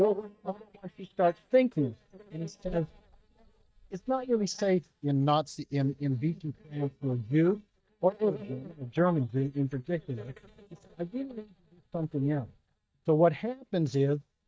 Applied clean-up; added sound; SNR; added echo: neural mask model DeepFilterNet 3.